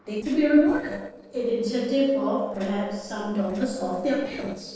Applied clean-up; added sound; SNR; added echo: neural separator model SepFormer DNS4.